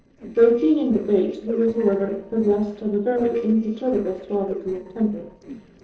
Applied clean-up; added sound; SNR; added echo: neural separator model SepFormer DNS4.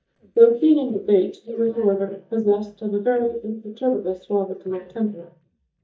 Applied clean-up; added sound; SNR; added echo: neural mask model DeepFilterNet 3.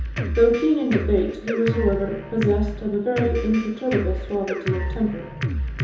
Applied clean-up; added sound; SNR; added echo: none; Drum kit; 4 dB; reverberation time 2.8 s.